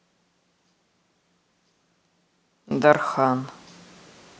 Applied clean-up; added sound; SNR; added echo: none; none; none; none.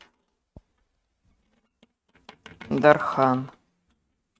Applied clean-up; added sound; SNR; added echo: neural mask model RNNoise.